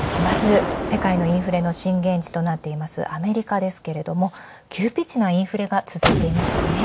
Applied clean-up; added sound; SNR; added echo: none; Gunshot, gunfire; 4 dB; none.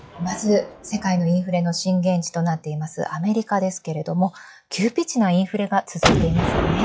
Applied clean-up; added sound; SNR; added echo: classical method log-MMSE.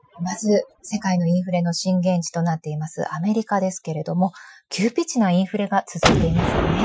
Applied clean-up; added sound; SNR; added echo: classical method Wiener filter.